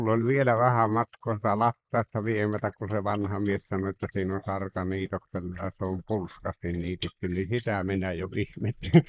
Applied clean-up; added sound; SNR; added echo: neural mask model Resemble Enhance denoiser.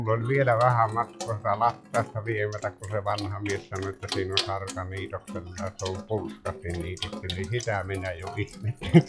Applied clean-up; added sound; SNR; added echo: classical method log-MMSE.